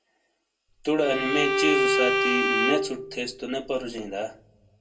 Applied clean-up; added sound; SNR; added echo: none; Bowed string instrument; -3 dB; reverberation time 0.2 s.